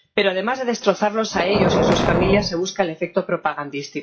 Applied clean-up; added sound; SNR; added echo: classical method WPE with log-MMSE.